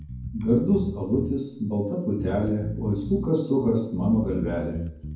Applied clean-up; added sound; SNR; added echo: none; Bass guitar; 10 dB; reverberation time 0.9 s.